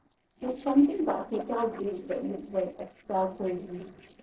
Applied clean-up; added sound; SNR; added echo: neural separator model SepFormer DNS4.